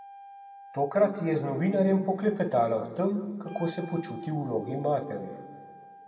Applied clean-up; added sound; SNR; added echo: none; Wind instrument, woodwind instrument; 19 dB; reverberation time 1.4 s.